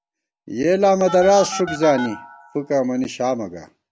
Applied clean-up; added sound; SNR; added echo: none; Telephone; 15 dB; none.